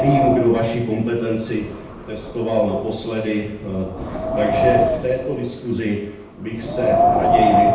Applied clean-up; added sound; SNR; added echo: none; Wind; -1 dB; reverberation time 0.8 s.